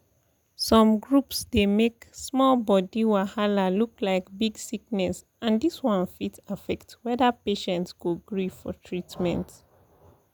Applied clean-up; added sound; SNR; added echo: none; none; none; none.